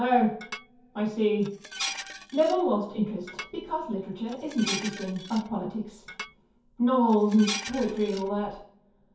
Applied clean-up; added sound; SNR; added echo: none; Dishes, pots, and pans; 12 dB; reverberation time 0.6 s.